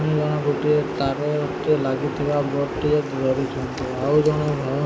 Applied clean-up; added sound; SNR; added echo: none; none; none; none.